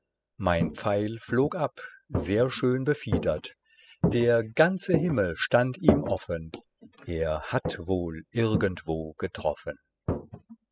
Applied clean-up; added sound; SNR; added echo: classical method spectral subtraction.